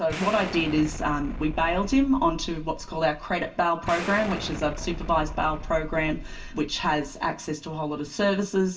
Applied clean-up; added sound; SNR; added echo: none; Explosion; 9 dB; reverberation time 0.2 s.